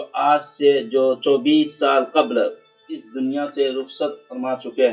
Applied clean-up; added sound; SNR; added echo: classical method WPE with log-MMSE.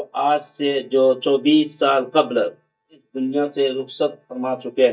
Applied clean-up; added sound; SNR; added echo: neural mask model DeepFilterNet 3.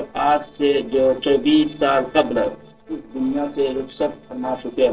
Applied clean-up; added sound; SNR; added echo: neural separator model SepFormer DNS4.